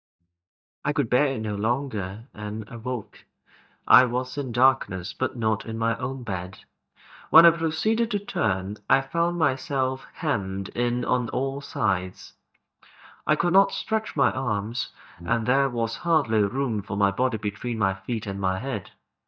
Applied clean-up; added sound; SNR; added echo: neural mask model DeepFilterNet 3.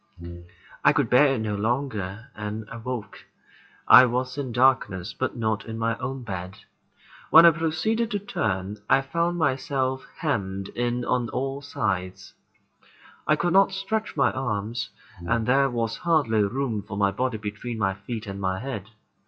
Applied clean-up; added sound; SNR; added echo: classical method WPE with log-MMSE.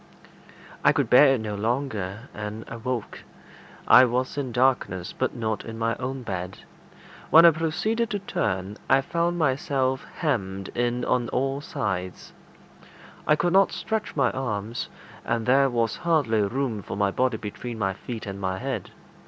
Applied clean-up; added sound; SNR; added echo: none; none; none; none.